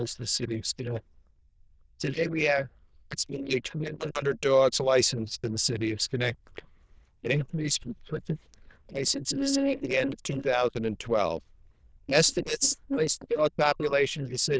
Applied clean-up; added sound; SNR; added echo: neural diffusion model UNIVERSE++.